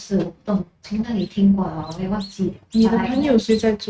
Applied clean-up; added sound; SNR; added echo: neural mask model RNNoise.